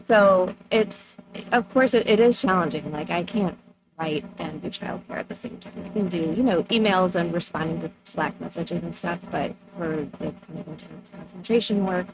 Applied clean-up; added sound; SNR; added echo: neural mask model RNNoise.